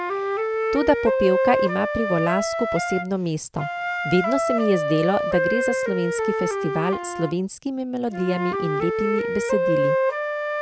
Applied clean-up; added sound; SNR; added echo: none; Wind instrument, woodwind instrument; -1 dB; none.